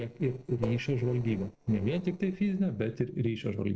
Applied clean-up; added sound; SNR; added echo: neural separator model SepFormer DNS4.